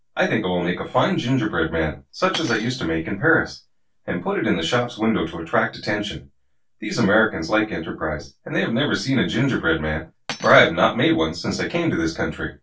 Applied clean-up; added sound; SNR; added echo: none; Cutlery, silverware; 17 dB; reverberation time 0.2 s.